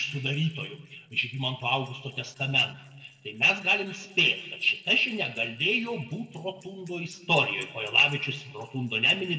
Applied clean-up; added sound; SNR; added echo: neural separator model SepFormer DNS4.